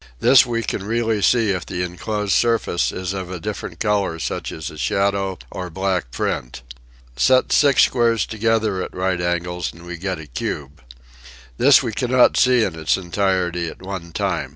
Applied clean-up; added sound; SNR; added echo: none; none; none; none.